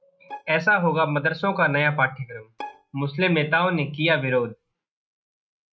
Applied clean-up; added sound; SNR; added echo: neural mask model RNNoise.